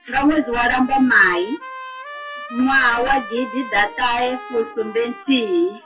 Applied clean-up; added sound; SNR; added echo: classical method WPE with log-MMSE.